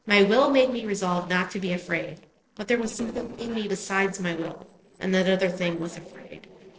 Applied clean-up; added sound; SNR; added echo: neural separator model SepFormer DNS4.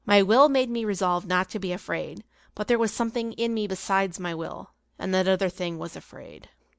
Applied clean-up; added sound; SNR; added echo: none; none; none; none.